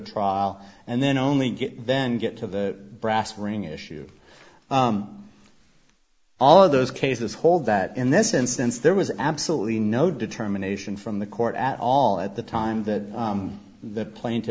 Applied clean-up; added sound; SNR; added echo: none; none; none; none.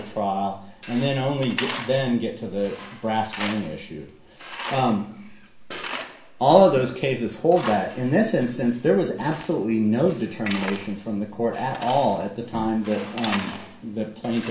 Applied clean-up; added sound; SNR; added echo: none; Tools; 13 dB; reverberation time 0.5 s.